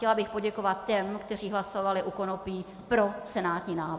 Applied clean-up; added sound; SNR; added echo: none; none; none; none.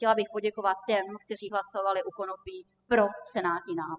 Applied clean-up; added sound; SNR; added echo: classical method spectral subtraction.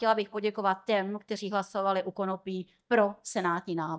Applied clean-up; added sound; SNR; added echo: neural mask model DeepFilterNet 3.